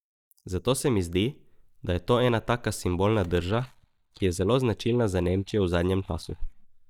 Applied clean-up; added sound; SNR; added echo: neural mask model DeepFilterNet 3.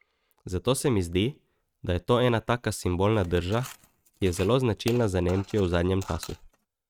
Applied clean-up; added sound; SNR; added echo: neural mask model RNNoise.